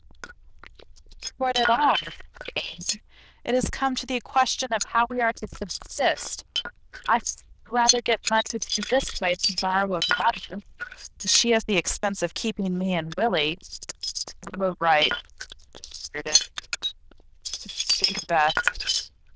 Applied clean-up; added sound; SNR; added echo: neural diffusion model UNIVERSE++.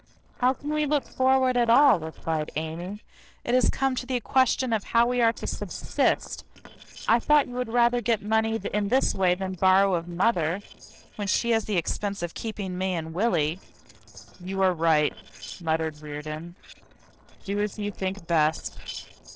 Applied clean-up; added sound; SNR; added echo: neural separator model SepFormer DNS4.